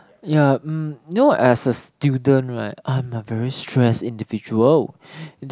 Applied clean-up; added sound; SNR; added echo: none; none; none; none.